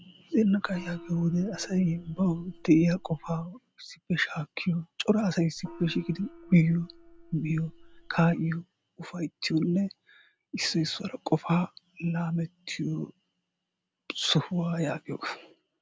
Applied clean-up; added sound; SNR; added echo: none; Gong; 19 dB; none.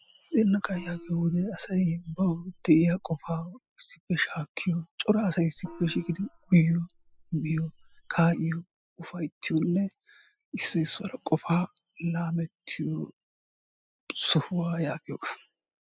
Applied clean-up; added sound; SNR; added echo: classical method spectral subtraction.